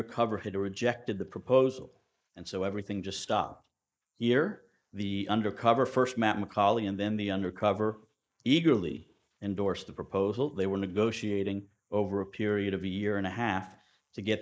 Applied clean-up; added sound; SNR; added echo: neural mask model Resemble Enhance denoiser.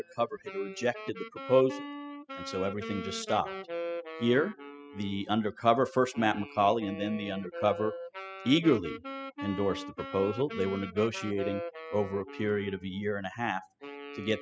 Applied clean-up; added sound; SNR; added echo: classical method spectral subtraction.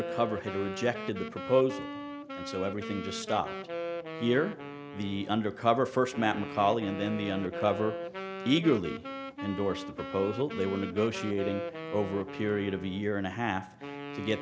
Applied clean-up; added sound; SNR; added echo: none; Wind instrument, woodwind instrument; 8 dB; none.